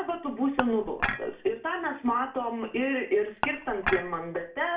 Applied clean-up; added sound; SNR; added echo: none; Dishes, pots, and pans / Chink, clink; 4 dB; reverberation time 0.4 s.